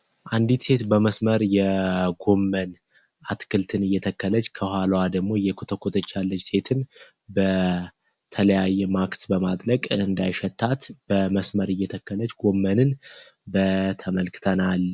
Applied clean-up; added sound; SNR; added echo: none; none; none; none.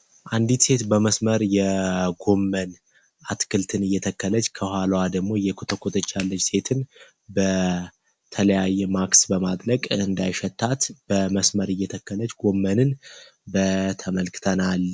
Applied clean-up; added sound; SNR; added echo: none; Clapping; 14 dB; none.